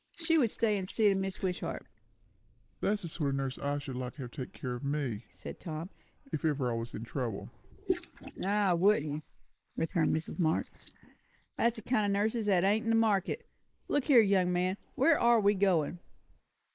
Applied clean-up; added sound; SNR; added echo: neural mask model Resemble Enhance denoiser.